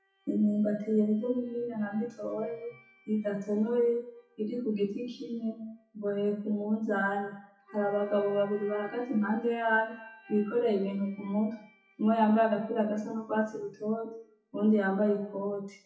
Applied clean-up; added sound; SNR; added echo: classical method WPE with log-MMSE.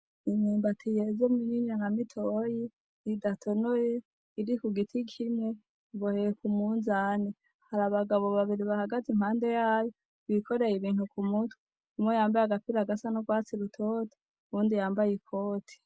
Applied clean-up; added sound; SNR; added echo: none; none; none; none.